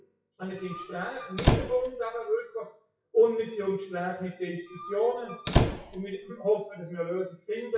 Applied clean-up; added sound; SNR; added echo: classical method WPE with log-MMSE.